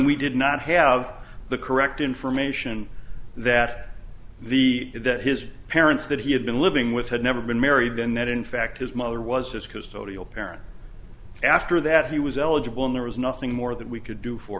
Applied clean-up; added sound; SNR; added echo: none; none; none; none.